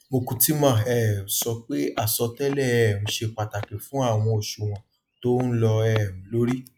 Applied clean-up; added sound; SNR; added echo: classical method log-MMSE.